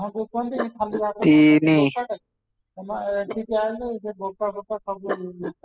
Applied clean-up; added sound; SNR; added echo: classical method spectral subtraction.